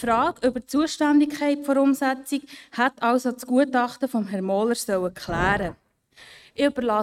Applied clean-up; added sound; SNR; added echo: neural mask model RNNoise.